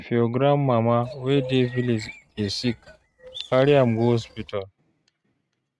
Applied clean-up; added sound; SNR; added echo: neural mask model RNNoise.